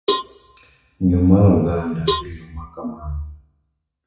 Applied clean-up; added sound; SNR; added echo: classical method WPE with log-MMSE.